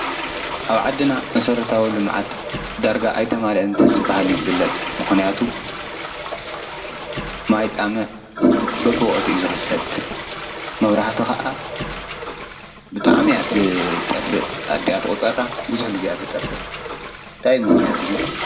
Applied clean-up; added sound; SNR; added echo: none; Toilet flush; 2 dB; reverberation time 1.1 s.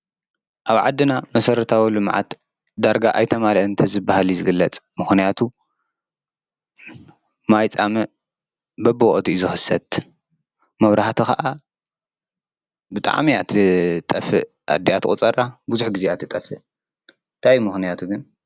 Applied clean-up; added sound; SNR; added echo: none; none; none; none.